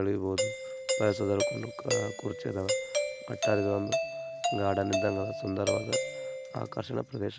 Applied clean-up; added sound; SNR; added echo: none; Doorbell; 1 dB; none.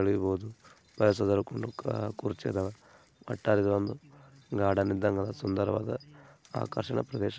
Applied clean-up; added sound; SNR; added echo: none; none; none; none.